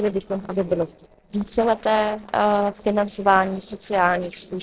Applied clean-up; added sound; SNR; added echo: neural separator model SepFormer DNS4.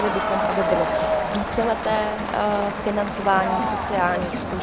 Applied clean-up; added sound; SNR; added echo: none; Crowd; 0 dB; none.